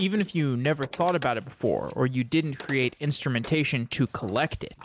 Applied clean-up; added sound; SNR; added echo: neural mask model Resemble Enhance denoiser.